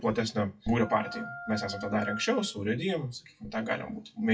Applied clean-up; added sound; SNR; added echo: classical method WPE with log-MMSE.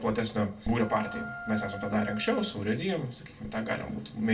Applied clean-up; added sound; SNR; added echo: none; Wind instrument, woodwind instrument; 12 dB; reverberation time 0.2 s.